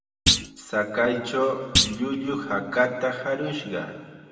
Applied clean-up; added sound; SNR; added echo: none; Thump, thud; 0 dB; reverberation time 1.6 s.